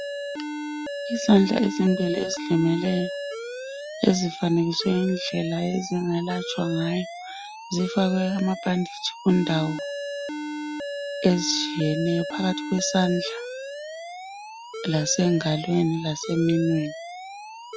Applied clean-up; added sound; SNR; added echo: classical method Wiener filter.